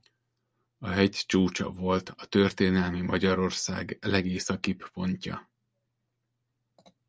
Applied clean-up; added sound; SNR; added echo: none; none; none; none.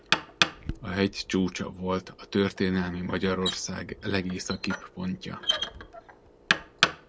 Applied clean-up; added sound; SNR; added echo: none; Knock; 2 dB; none.